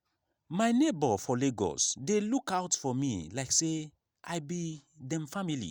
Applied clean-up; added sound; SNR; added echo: none; none; none; none.